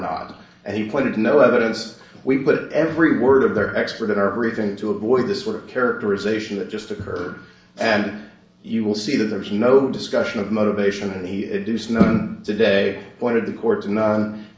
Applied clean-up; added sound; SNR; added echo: none; none; none; reverberation time 0.5 s.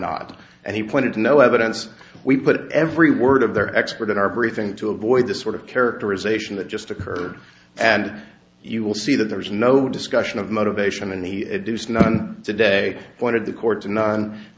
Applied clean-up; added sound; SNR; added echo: none; none; none; none.